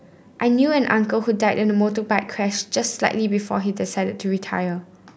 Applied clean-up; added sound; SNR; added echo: none; none; none; none.